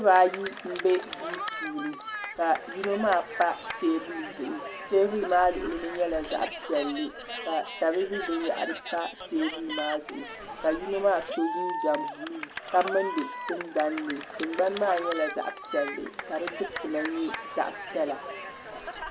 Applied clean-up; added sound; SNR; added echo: none; Cheering; 8 dB; none.